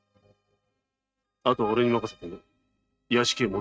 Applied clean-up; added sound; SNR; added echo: neural mask model RNNoise.